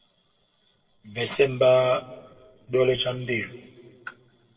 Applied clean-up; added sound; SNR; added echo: neural separator model SepFormer DNS4.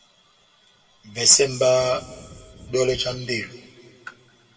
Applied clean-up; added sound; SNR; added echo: none; Wind; 20 dB; reverberation time 1.5 s.